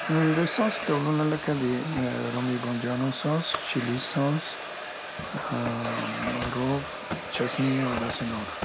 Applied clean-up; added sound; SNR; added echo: none; Domestic sounds, home sounds; 7 dB; none.